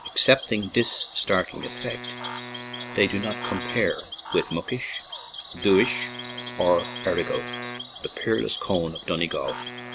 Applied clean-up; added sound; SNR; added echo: none; Wind instrument, woodwind instrument + Cricket / Frog; 9 dB; none.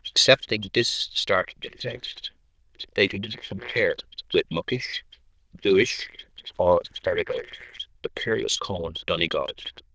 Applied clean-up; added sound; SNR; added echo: neural diffusion model UNIVERSE++.